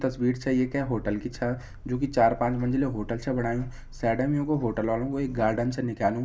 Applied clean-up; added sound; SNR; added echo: none; Sliding door; 15 dB; none.